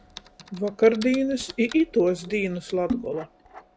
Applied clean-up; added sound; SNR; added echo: none; Typing; 13 dB; none.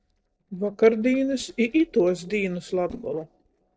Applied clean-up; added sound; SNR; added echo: neural separator model SepFormer DNS4.